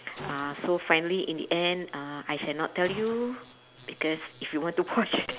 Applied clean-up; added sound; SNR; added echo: none; Gunshot, gunfire; 20 dB; none.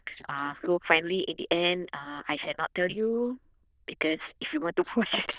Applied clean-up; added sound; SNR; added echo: neural diffusion model UNIVERSE++.